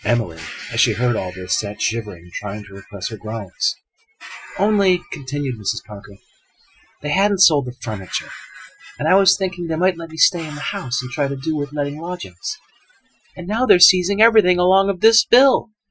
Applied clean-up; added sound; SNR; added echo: classical method Wiener filter.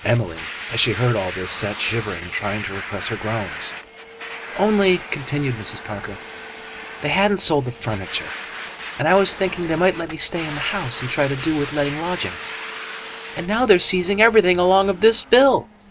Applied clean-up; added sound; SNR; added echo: none; Domestic sounds, home sounds; 13 dB; none.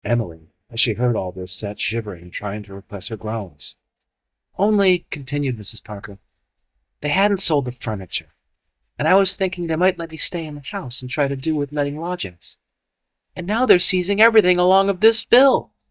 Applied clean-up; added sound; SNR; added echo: neural mask model DeepFilterNet 3.